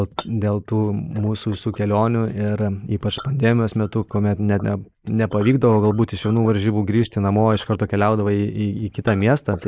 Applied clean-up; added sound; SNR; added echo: neural mask model Resemble Enhance denoiser.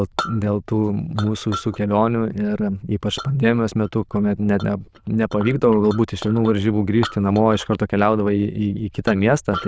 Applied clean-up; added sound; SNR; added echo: neural diffusion model UNIVERSE++.